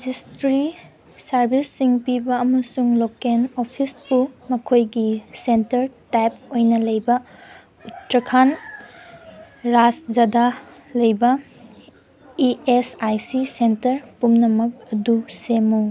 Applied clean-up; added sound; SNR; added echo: none; none; none; none.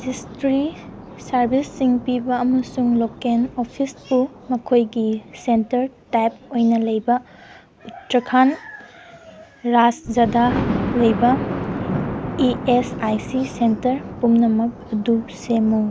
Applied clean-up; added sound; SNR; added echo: none; Thunder; 10 dB; none.